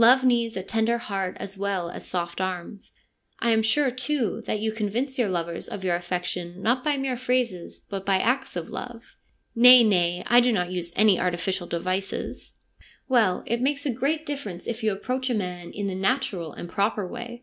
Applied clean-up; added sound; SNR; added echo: none; none; none; none.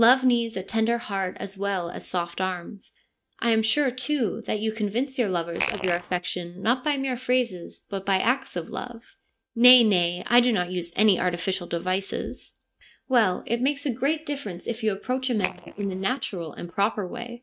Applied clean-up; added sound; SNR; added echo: neural mask model RNNoise.